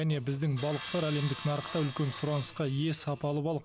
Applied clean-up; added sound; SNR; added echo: none; Sawing; 9 dB; none.